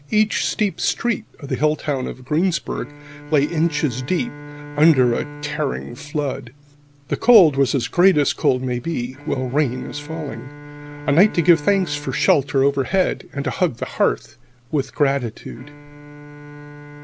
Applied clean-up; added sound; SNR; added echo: none; Bowed string instrument; 18 dB; none.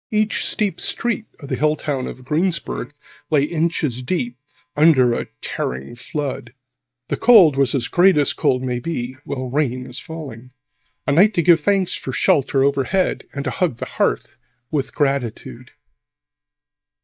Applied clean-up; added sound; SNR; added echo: neural mask model DeepFilterNet 3.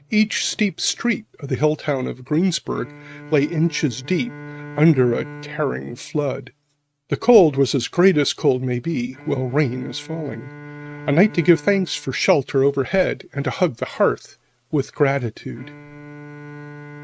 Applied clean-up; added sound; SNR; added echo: neural mask model RNNoise.